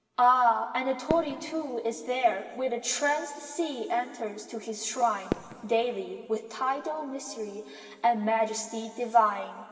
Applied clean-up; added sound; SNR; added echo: none; Fireworks; 13 dB; reverberation time 2.5 s.